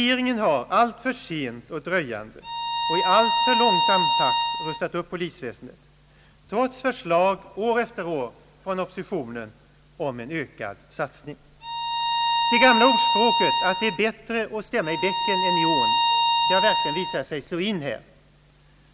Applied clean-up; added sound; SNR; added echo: none; Bowed string instrument; -3 dB; none.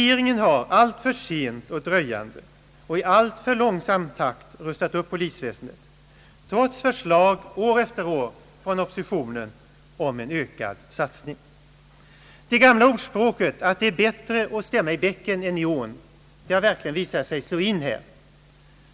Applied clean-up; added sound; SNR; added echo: none; none; none; none.